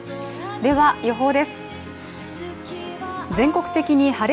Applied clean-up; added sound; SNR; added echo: none; none; none; none.